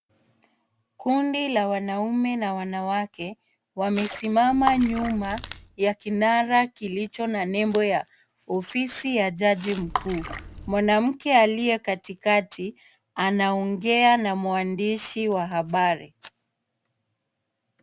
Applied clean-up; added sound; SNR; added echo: none; Water / Splash, splatter; 10 dB; none.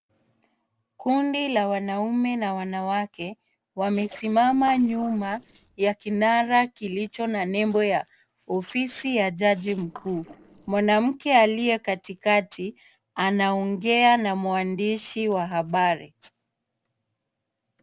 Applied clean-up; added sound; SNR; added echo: neural separator model SepFormer DNS4.